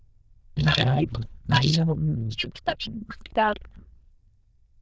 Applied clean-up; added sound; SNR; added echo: neural diffusion model UNIVERSE++.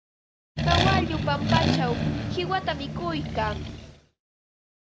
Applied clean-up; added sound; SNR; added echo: none; Accelerating, revving, vroom; -4 dB; none.